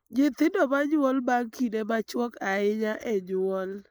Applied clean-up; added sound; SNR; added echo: neural mask model Resemble Enhance denoiser.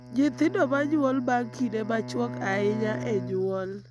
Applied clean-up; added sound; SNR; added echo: none; Bowed string instrument; 10 dB; none.